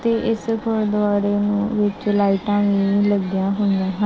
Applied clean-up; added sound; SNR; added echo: none; none; none; none.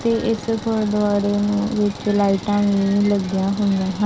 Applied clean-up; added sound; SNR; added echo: none; Engine; 16 dB; none.